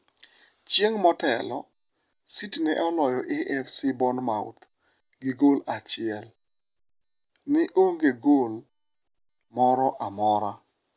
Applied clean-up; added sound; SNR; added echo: none; none; none; none.